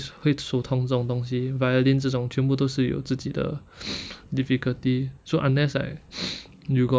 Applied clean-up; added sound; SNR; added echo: none; none; none; none.